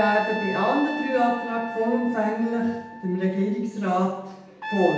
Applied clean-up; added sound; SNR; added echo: none; Trumpet; 11 dB; reverberation time 0.8 s.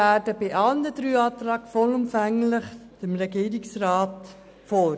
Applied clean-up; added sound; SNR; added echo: none; none; none; none.